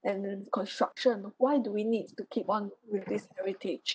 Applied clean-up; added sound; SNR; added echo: none; none; none; none.